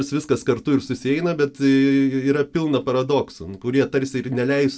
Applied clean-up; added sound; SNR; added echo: none; none; none; none.